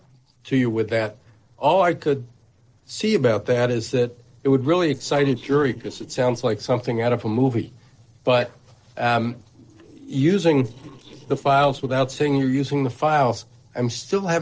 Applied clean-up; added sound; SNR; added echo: neural separator model SepFormer DNS4.